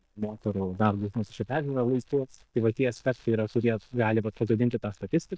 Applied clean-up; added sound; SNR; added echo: neural mask model DeepFilterNet 3.